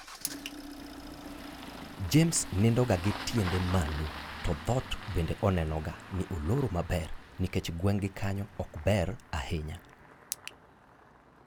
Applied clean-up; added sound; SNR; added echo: none; Engine starting; 13 dB; none.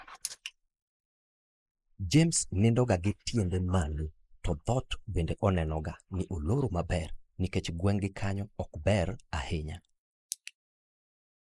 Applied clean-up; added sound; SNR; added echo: neural mask model Resemble Enhance denoiser.